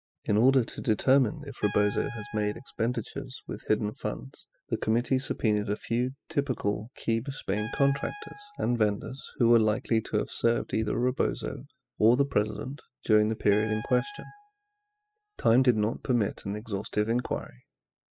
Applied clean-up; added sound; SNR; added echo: classical method spectral subtraction.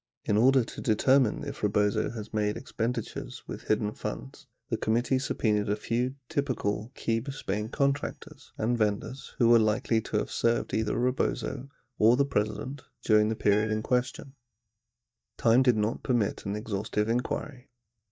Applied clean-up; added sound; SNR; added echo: neural mask model DeepFilterNet 3.